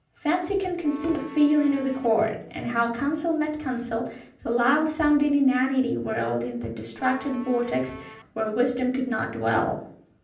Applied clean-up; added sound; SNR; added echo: none; Bowed string instrument; 17 dB; reverberation time 0.6 s.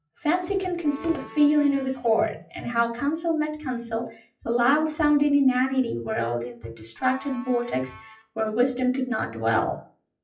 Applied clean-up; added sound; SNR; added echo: classical method WPE with log-MMSE.